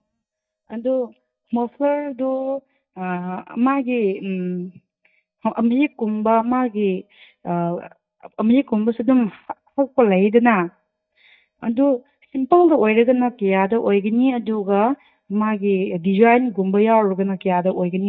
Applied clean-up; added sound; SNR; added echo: neural mask model DeepFilterNet 3.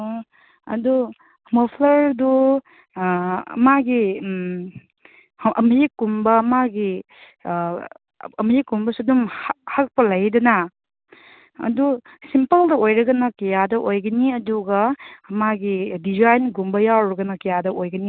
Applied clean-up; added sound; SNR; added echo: none; none; none; none.